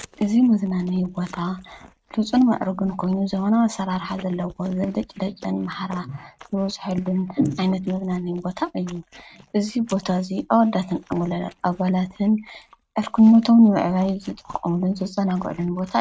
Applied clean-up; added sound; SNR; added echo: neural mask model RNNoise.